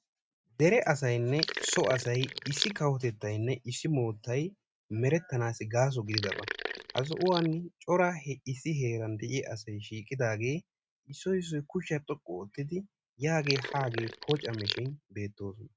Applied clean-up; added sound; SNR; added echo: neural mask model RNNoise.